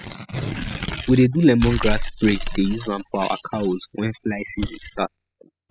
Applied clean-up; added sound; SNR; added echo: classical method spectral subtraction.